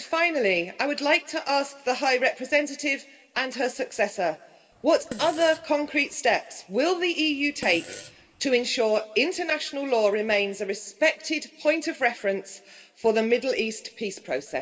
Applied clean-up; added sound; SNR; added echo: none; Fart; 17 dB; reverberation time 1.3 s.